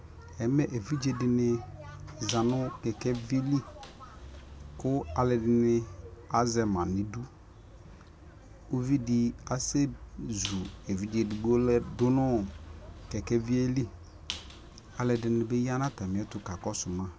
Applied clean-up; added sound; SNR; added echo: none; Squeak; 18 dB; none.